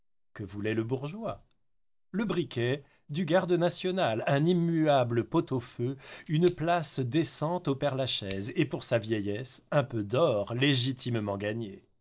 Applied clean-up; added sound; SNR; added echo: neural separator model SepFormer DNS4.